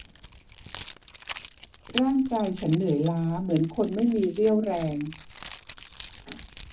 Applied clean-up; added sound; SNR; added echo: none; Keys jangling; 9 dB; reverberation time 0.4 s.